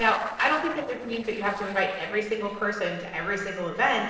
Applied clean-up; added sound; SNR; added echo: neural separator model SepFormer DNS4.